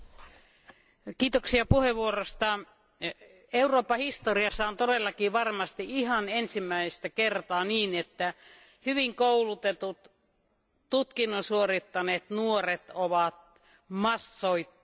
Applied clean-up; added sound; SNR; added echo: none; none; none; none.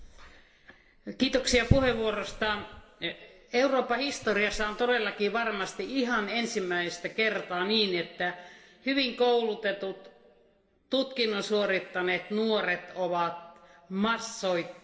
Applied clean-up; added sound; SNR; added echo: none; none; none; reverberation time 2.8 s.